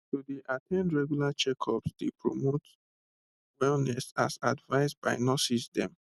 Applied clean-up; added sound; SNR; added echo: none; none; none; none.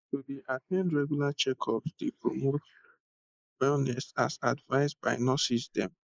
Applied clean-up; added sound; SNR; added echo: neural mask model Resemble Enhance denoiser.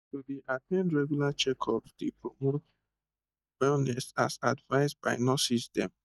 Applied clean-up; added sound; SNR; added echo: neural mask model DeepFilterNet 3.